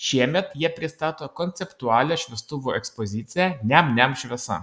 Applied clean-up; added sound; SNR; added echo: none; none; none; none.